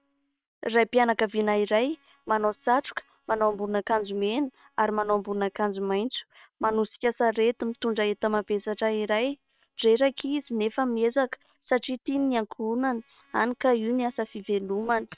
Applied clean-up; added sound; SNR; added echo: neural separator model SepFormer WHAM!.